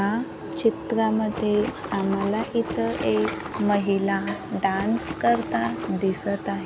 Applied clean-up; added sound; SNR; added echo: none; Water / Splash, splatter; 11 dB; none.